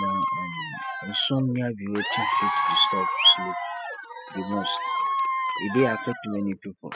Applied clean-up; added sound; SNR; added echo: classical method spectral subtraction.